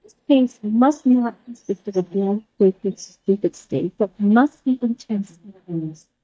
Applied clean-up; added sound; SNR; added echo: neural mask model DeepFilterNet 3.